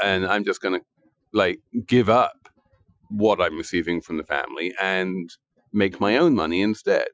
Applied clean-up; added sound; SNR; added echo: classical method Wiener filter.